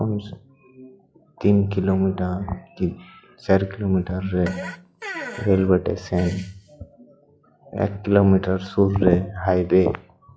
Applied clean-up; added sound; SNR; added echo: classical method log-MMSE.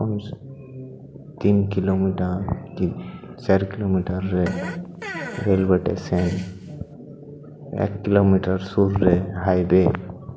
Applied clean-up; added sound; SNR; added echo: none; Fart; 14 dB; none.